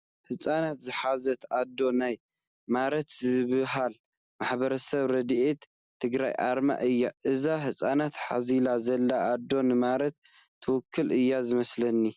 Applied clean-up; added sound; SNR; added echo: none; none; none; none.